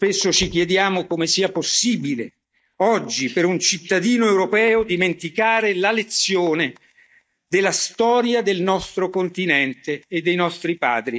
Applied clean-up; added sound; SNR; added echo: neural mask model DeepFilterNet 3.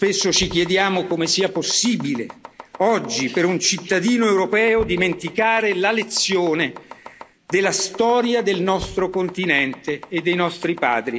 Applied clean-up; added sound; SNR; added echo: none; Knock / Wood + Domestic sounds, home sounds; 19 dB; none.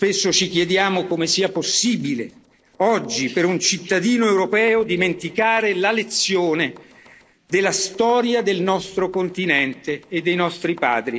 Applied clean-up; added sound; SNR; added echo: neural separator model SepFormer DNS4.